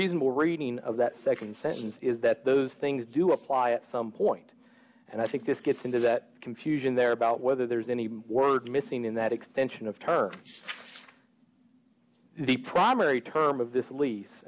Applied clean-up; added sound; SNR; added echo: none; none; none; none.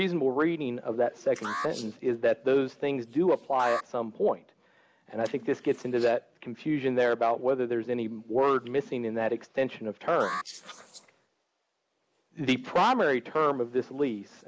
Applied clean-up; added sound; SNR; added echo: neural mask model Resemble Enhance denoiser.